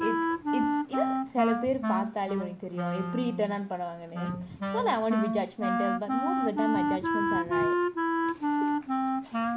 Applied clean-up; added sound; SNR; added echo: none; Wind instrument, woodwind instrument; -3 dB; none.